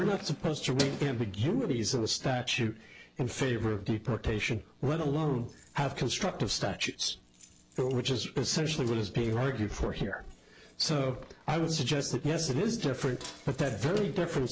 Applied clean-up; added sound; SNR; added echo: none; Keys jangling; 17 dB; none.